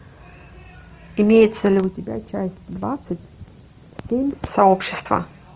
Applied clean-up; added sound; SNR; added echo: none; none; none; none.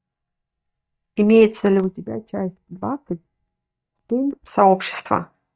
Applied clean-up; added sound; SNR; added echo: neural mask model DeepFilterNet 3.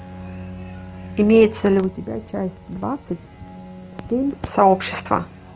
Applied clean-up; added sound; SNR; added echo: none; Bowed string instrument; 17 dB; none.